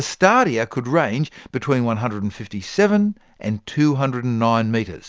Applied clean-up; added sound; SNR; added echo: none; none; none; none.